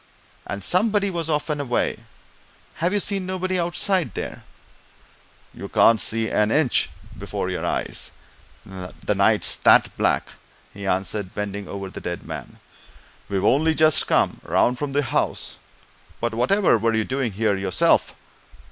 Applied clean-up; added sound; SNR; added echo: none; none; none; none.